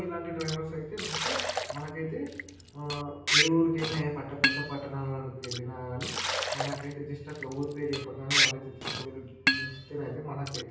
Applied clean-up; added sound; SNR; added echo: none; Liquid; -1 dB; reverberation time 0.9 s.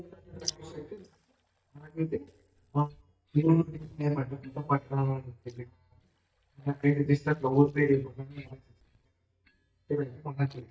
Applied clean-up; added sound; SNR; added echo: neural mask model DeepFilterNet 3.